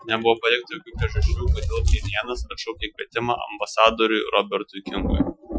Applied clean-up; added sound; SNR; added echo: classical method Wiener filter.